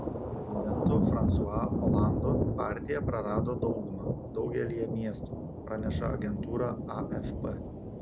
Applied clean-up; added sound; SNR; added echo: none; Thunder; -5 dB; none.